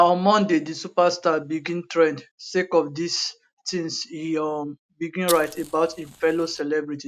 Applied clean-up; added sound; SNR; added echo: none; Fire; 12 dB; none.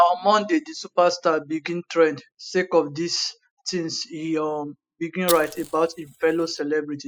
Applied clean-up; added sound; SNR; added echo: classical method spectral subtraction.